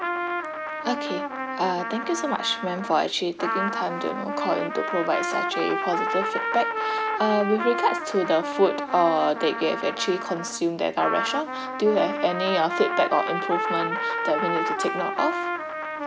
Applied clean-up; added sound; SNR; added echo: none; Trumpet; 3 dB; none.